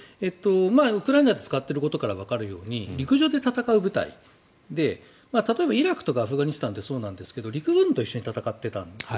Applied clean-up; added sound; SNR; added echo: none; none; none; none.